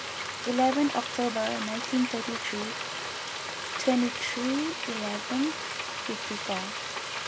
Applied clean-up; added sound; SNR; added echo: none; Frying (food); 4 dB; none.